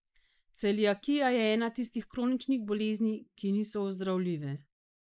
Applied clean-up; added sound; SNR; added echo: neural mask model Resemble Enhance denoiser.